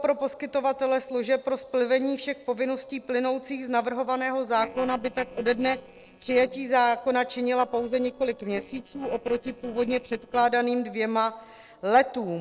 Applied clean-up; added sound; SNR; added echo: neural separator model SepFormer DNS4.